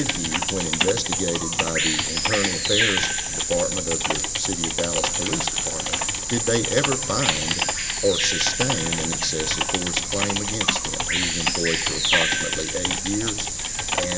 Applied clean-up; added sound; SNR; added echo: none; Bird vocalization, bird call, bird song + Typing; -4 dB; none.